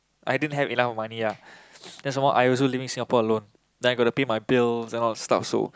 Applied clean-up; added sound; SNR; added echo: none; none; none; none.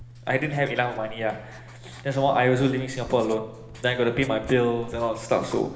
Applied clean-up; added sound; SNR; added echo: none; Writing; 17 dB; reverberation time 1.1 s.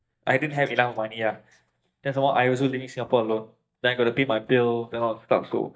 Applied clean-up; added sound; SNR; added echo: neural mask model DeepFilterNet 3.